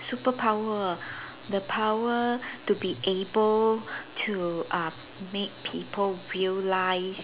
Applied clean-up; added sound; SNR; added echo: none; none; none; none.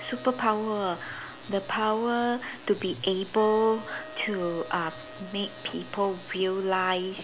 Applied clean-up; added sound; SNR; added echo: none; Wind instrument, woodwind instrument; 19 dB; none.